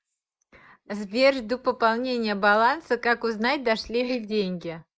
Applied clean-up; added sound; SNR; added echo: neural mask model Resemble Enhance denoiser.